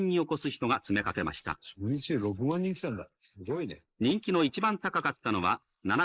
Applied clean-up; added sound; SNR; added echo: neural mask model Resemble Enhance denoiser.